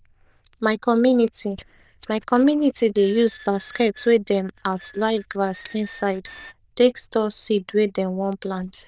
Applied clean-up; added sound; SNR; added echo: neural diffusion model UNIVERSE++.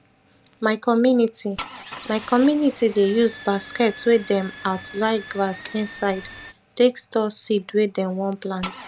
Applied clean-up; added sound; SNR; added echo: none; Engine starting / Car; 18 dB; none.